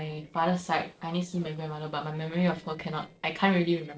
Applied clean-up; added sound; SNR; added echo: neural separator model SepFormer DNS4.